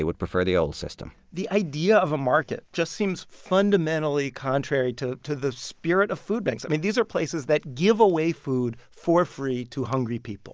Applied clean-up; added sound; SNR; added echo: none; none; none; none.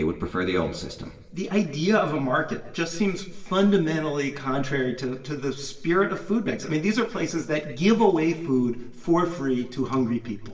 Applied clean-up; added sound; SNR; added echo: none; none; none; reverberation time 0.9 s.